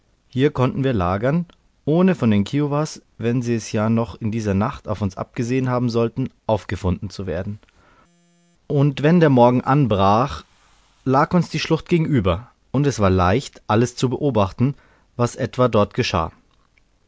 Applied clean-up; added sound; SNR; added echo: none; none; none; none.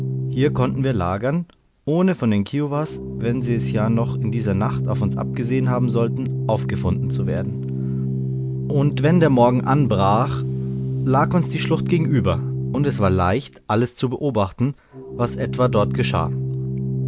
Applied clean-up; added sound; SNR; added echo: none; Organ; 3 dB; none.